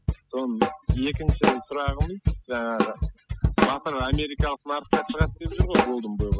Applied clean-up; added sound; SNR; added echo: classical method spectral subtraction.